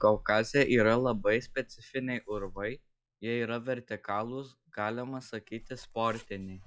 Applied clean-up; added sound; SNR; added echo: classical method log-MMSE.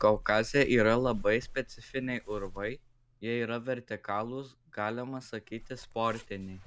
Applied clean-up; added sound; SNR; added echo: none; Zipper (clothing); 16 dB; none.